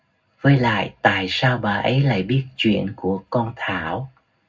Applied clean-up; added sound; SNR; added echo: none; none; none; reverberation time 0.3 s.